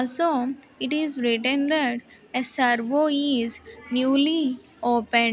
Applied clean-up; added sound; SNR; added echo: none; none; none; none.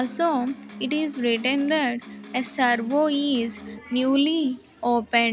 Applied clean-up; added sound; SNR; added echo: none; Electric guitar; 17 dB; none.